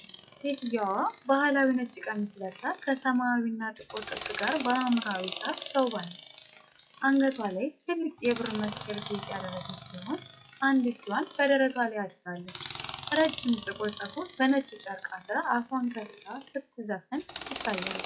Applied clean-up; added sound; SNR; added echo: classical method WPE with log-MMSE.